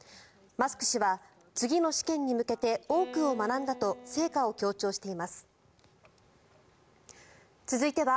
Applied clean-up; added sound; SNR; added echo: none; Bowed string instrument; 15 dB; none.